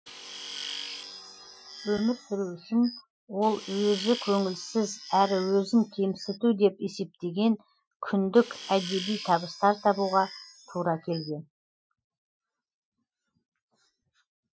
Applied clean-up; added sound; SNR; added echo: classical method Wiener filter.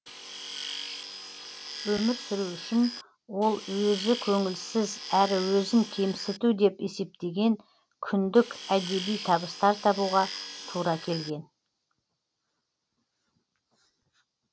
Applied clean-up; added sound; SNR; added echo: none; Tools; 11 dB; none.